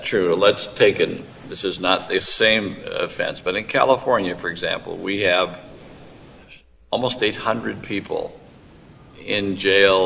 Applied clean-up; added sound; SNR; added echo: none; none; none; none.